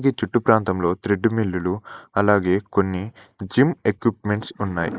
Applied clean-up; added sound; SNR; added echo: neural mask model Resemble Enhance denoiser.